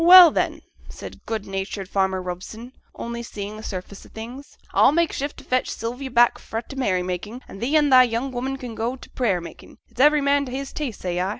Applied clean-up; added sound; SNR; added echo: none; none; none; none.